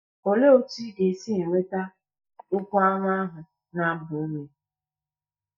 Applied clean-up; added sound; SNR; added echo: neural mask model DeepFilterNet 3.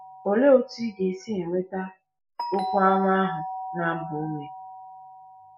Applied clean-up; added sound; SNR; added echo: none; Doorbell; 9 dB; none.